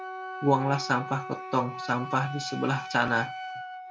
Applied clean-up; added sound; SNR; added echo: none; Wind instrument, woodwind instrument; 9 dB; none.